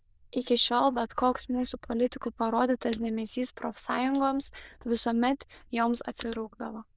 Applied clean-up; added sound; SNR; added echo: neural diffusion model UNIVERSE++.